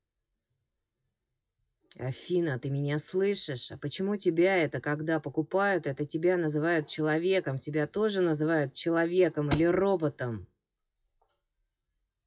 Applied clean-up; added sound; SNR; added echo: classical method WPE with log-MMSE.